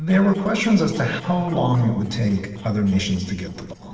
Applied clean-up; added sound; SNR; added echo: neural separator model SepFormer DNS4.